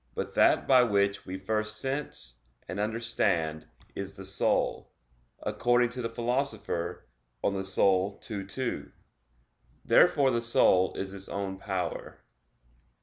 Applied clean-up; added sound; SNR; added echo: none; none; none; none.